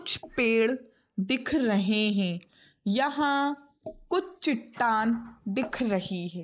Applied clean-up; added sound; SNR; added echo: neural mask model Resemble Enhance denoiser.